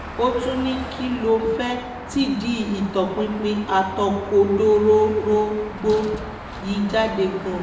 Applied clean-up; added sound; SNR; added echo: none; Car passing by / Traffic noise, roadway noise / Engine; 12 dB; reverberation time 0.8 s.